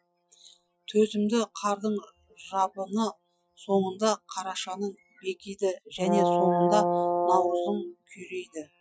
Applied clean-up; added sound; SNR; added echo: classical method Wiener filter.